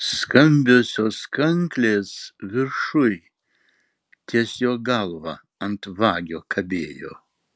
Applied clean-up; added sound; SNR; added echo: none; none; none; none.